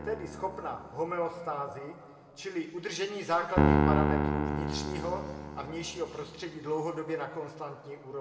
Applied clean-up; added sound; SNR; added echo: none; Piano; -2 dB; reverberation time 1.9 s.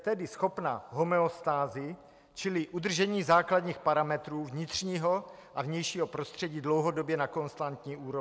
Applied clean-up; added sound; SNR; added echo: none; none; none; none.